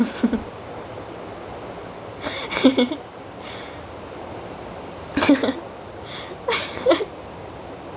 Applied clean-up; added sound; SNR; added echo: none; none; none; none.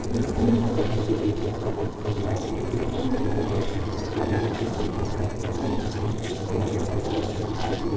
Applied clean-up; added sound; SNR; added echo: neural separator model SepFormer DNS4.